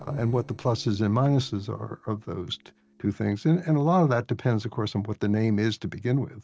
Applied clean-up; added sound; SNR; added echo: neural separator model SepFormer DNS4.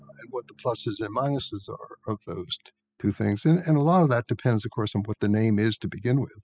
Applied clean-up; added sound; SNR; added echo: classical method spectral subtraction.